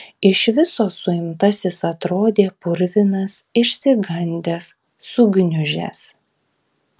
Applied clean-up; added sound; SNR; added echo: none; none; none; none.